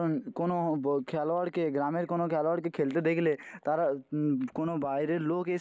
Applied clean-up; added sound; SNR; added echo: none; none; none; none.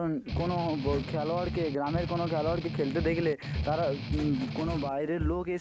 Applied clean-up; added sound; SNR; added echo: none; Strum + Walk, footsteps; 4 dB; none.